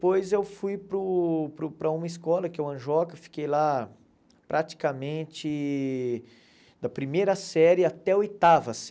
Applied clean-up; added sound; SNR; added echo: none; none; none; none.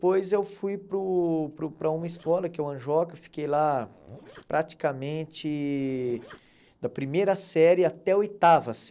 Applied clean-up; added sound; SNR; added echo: neural separator model SepFormer DNS4.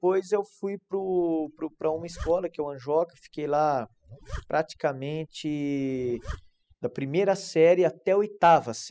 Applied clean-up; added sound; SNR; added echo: classical method spectral subtraction.